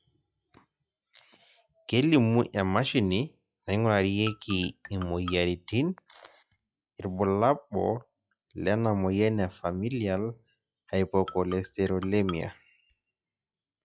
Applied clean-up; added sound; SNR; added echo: classical method log-MMSE.